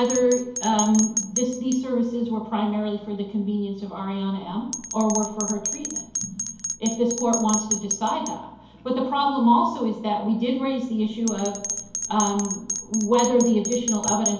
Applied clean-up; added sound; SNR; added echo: none; Bell; 8 dB; reverberation time 2.2 s.